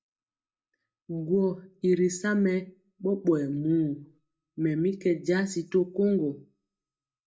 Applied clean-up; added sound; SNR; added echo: neural mask model DeepFilterNet 3.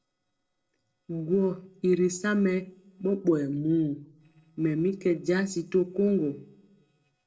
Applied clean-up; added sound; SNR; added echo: neural separator model SepFormer DNS4.